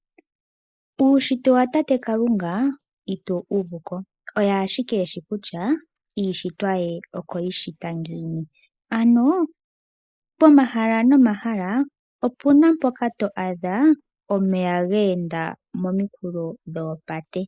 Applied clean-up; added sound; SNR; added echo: neural mask model Resemble Enhance denoiser.